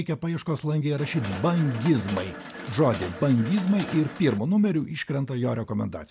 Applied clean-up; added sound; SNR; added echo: none; Mechanisms; 12 dB; none.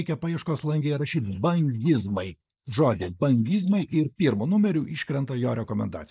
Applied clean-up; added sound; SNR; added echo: neural mask model Resemble Enhance denoiser.